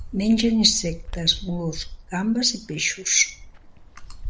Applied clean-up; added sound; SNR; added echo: none; Bird; 12 dB; none.